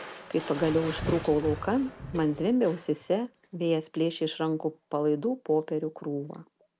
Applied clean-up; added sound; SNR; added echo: none; Crushing; 13 dB; none.